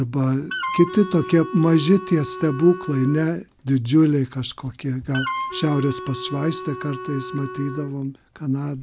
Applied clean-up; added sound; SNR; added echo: none; Wind instrument, woodwind instrument; 10 dB; none.